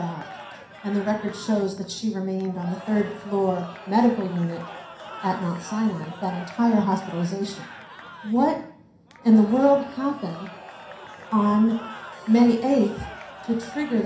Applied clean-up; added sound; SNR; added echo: none; Crowd / Cheering; 17 dB; reverberation time 0.5 s.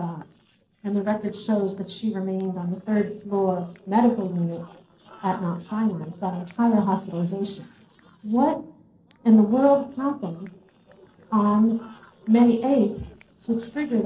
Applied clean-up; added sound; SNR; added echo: neural separator model SepFormer DNS4.